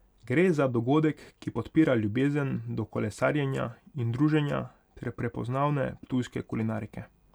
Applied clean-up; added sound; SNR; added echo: none; none; none; none.